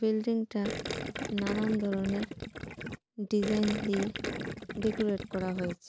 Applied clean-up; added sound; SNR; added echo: none; Gurgling; 6 dB; none.